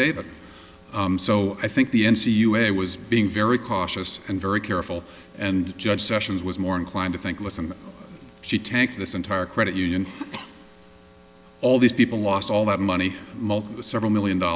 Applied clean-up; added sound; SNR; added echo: none; none; none; none.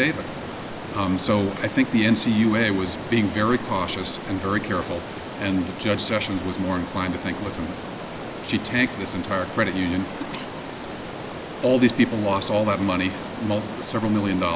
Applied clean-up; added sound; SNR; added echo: none; Stream; 9 dB; none.